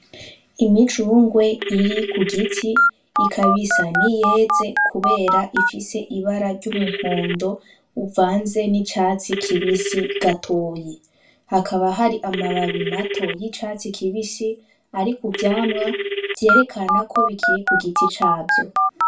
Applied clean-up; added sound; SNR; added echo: none; Telephone; 2 dB; reverberation time 0.2 s.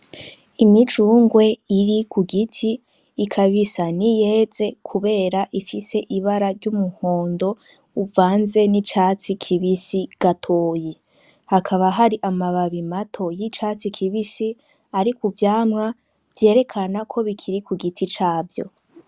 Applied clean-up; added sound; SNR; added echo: none; none; none; none.